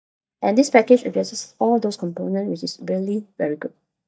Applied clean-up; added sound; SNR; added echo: neural mask model DeepFilterNet 3.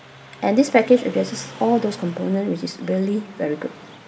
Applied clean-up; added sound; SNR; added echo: none; Car passing by; 20 dB; reverberation time 1.5 s.